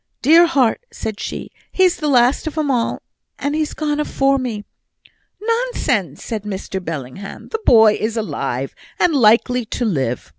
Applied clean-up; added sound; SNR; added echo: none; none; none; none.